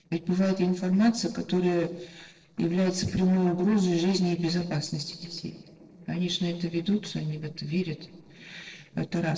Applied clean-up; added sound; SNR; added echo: neural separator model SepFormer DNS4.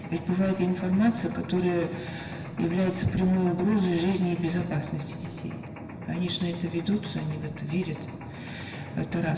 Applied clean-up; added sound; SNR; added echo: none; Mechanisms; 10 dB; reverberation time 1.0 s.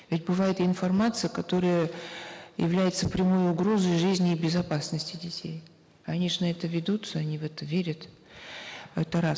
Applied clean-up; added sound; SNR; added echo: none; none; none; none.